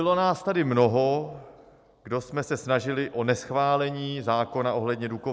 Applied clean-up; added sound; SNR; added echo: none; none; none; none.